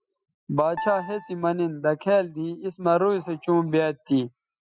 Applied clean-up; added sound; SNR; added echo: classical method Wiener filter.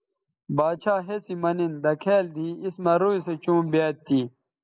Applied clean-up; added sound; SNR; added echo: neural mask model Resemble Enhance denoiser.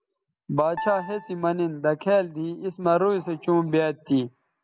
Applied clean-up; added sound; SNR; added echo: none; Piano; 13 dB; none.